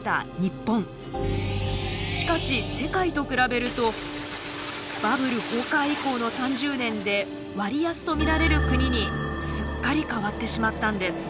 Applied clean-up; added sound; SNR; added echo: none; none; none; none.